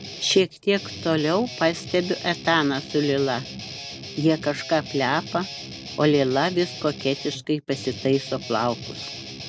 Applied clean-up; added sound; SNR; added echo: none; Guitar; 12 dB; none.